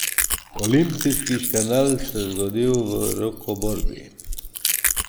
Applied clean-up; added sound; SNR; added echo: neural mask model Resemble Enhance denoiser.